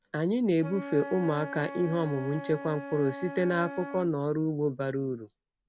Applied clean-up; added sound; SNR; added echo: none; Wind instrument, woodwind instrument; 12 dB; none.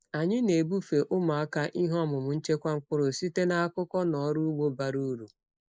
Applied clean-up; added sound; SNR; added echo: neural mask model Resemble Enhance denoiser.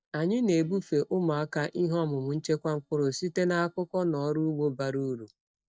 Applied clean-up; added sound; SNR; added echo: neural mask model DeepFilterNet 3.